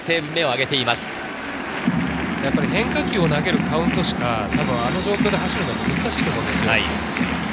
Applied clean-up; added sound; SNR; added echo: none; none; none; none.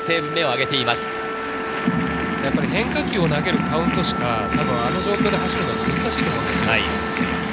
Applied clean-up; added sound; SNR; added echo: none; Wind instrument, woodwind instrument; 7 dB; none.